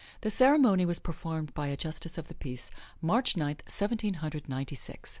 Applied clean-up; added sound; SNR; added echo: none; none; none; none.